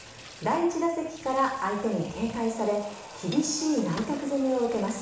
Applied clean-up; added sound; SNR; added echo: none; Sink (filling or washing) / Water tap, faucet; 19 dB; reverberation time 0.8 s.